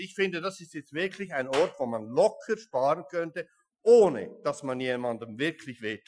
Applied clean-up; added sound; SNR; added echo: classical method Wiener filter.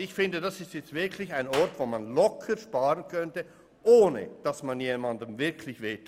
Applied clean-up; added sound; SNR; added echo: none; Clapping; 18 dB; none.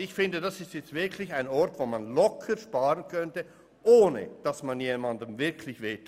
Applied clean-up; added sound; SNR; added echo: none; none; none; none.